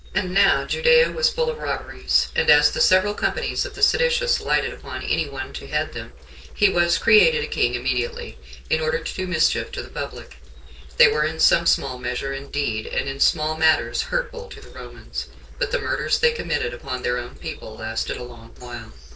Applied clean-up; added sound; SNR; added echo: neural separator model SepFormer DNS4.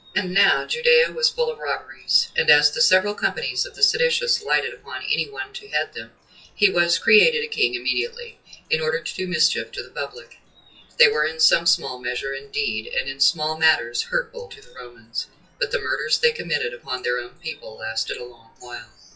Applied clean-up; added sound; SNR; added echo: classical method WPE with log-MMSE.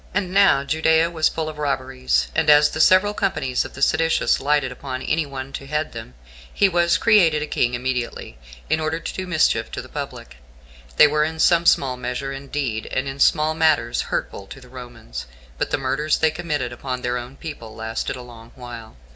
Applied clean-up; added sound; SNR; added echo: none; none; none; none.